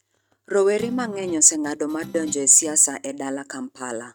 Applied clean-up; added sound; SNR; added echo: neural mask model RNNoise.